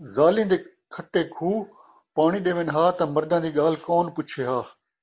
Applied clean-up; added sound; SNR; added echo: none; none; none; none.